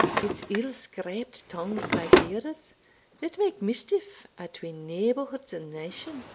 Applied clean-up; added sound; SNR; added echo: none; Drawer open or close; -2 dB; none.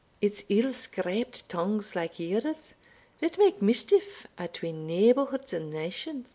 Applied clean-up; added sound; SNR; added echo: none; none; none; none.